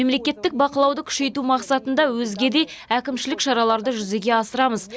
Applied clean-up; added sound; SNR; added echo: none; none; none; none.